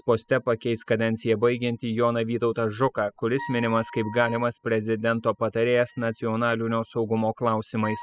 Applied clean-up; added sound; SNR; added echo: classical method spectral subtraction.